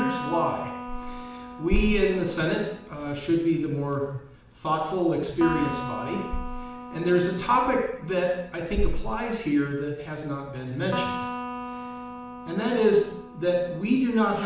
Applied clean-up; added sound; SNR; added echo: none; Electric guitar; 12 dB; reverberation time 0.7 s.